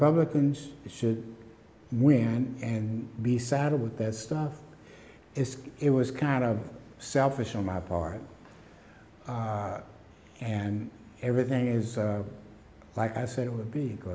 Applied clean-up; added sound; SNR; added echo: none; none; none; none.